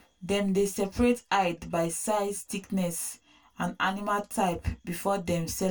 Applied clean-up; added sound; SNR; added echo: none; none; none; reverberation time 0.1 s.